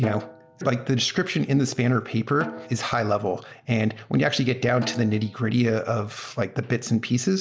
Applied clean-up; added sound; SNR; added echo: none; Snare drum; 17 dB; none.